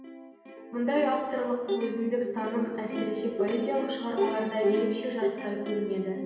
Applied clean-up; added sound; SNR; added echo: none; Plucked string instrument; 4 dB; reverberation time 1.3 s.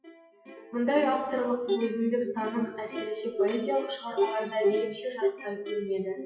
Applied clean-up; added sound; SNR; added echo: classical method WPE with log-MMSE.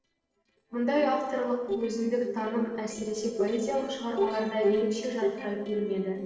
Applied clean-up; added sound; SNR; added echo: neural separator model SepFormer DNS4.